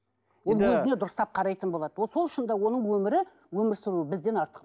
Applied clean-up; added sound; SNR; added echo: none; none; none; none.